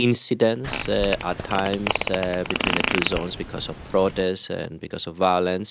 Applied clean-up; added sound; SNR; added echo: none; Fart; 4 dB; none.